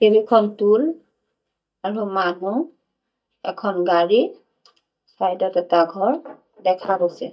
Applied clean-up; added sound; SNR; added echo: neural mask model DeepFilterNet 3.